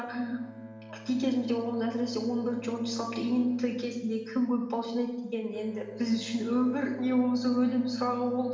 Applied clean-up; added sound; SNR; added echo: none; Bowed string instrument; 17 dB; reverberation time 0.9 s.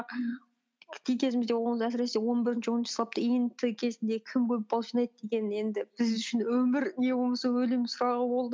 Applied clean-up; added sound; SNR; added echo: none; none; none; none.